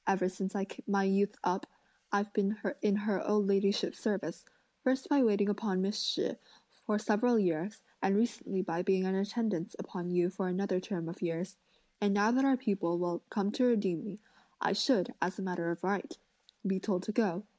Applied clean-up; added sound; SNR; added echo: neural mask model Resemble Enhance denoiser.